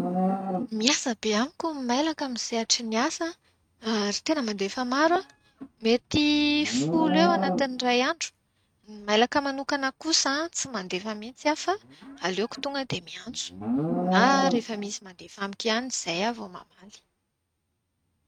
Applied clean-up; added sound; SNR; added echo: neural mask model RNNoise.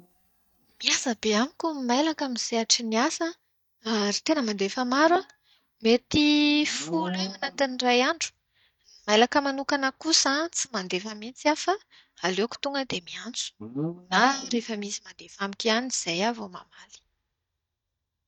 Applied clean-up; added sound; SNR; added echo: neural mask model DeepFilterNet 3.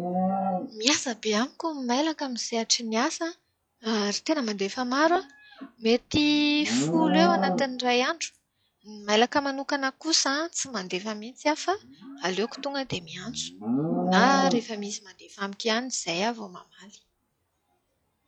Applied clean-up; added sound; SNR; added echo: classical method log-MMSE.